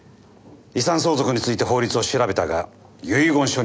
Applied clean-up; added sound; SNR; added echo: none; none; none; none.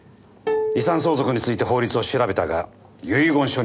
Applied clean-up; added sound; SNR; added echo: none; Plucked string instrument; 7 dB; none.